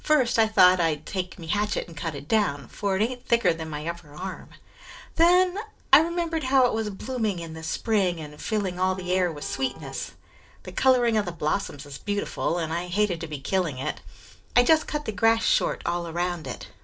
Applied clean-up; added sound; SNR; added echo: neural separator model SepFormer DNS4.